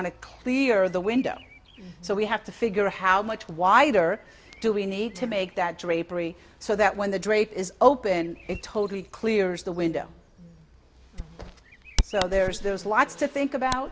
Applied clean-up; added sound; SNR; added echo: none; Bird vocalization, bird call, bird song; 13 dB; none.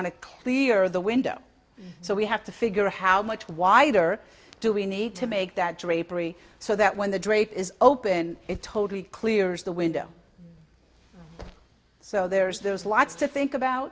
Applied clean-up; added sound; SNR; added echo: none; none; none; none.